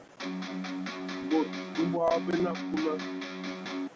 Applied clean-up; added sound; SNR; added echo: none; Electric guitar; 3 dB; none.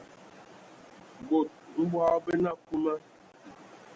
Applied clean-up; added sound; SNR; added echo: none; none; none; none.